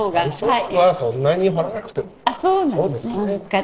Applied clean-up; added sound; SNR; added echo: neural separator model SepFormer DNS4.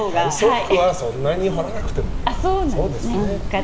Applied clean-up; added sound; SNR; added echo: none; Bird; 7 dB; reverberation time 0.3 s.